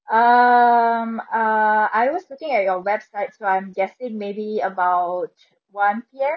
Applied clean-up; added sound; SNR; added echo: none; none; none; none.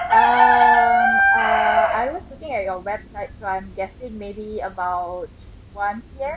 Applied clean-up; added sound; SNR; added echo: none; Chicken, rooster; -4 dB; none.